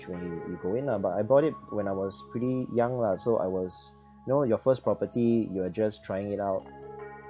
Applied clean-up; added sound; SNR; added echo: none; Piano; 18 dB; none.